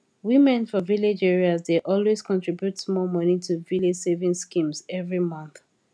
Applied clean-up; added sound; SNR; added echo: none; none; none; none.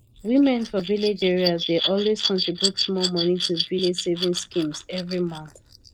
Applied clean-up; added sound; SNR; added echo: neural mask model Resemble Enhance denoiser.